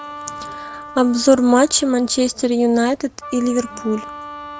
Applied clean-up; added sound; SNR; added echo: none; Wind instrument, woodwind instrument; 16 dB; none.